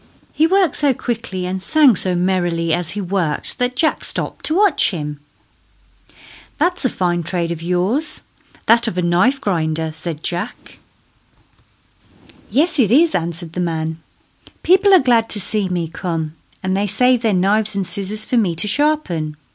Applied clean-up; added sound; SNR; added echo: none; none; none; none.